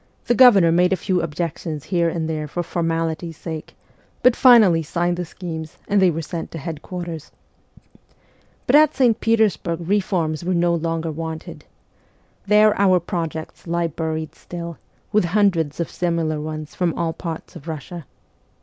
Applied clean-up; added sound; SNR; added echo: none; none; none; none.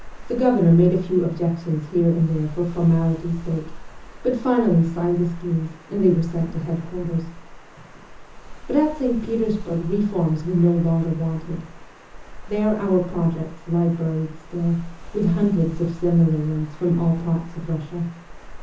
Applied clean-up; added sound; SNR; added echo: none; Water; 14 dB; reverberation time 0.6 s.